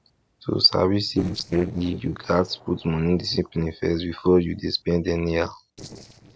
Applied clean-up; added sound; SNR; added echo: neural separator model SepFormer DNS4.